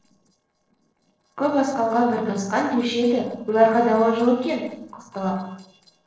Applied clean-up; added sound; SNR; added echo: neural separator model SepFormer DNS4.